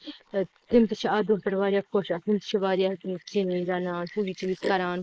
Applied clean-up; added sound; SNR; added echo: neural mask model Resemble Enhance denoiser.